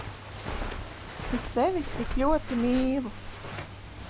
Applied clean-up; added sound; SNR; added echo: none; Walk, footsteps; 4 dB; none.